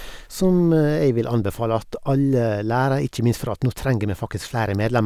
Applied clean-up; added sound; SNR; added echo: none; none; none; none.